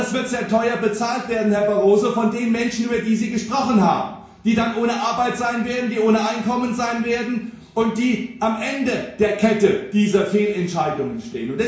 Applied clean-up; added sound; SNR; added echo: none; none; none; reverberation time 0.6 s.